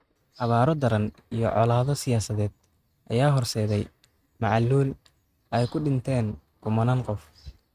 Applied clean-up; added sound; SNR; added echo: neural mask model RNNoise.